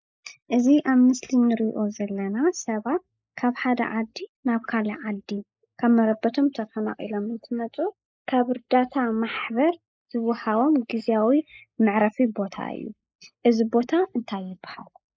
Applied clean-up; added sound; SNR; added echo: neural mask model Resemble Enhance denoiser.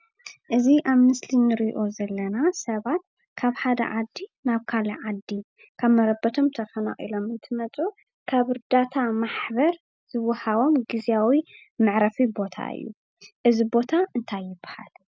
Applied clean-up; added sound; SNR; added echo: none; none; none; none.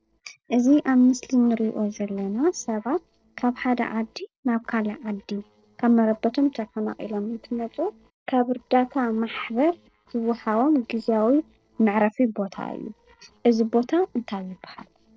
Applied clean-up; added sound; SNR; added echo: neural separator model SepFormer DNS4.